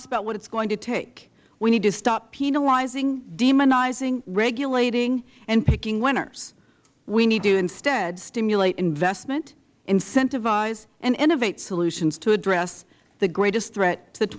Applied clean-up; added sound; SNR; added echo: none; none; none; none.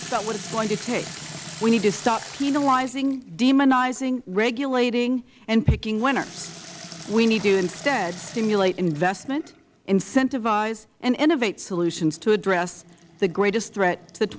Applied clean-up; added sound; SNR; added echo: none; Sink (filling or washing) / Water tap, faucet; 18 dB; none.